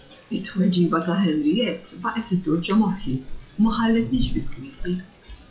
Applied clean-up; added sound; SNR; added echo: classical method WPE with log-MMSE.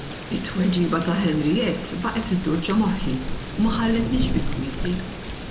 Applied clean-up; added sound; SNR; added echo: none; Thunder / Rain; 5 dB; reverberation time 0.6 s.